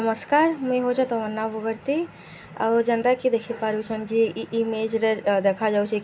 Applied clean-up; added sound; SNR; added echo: none; none; none; none.